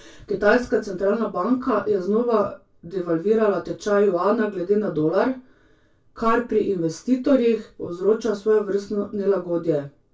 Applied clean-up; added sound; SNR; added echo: none; none; none; reverberation time 0.2 s.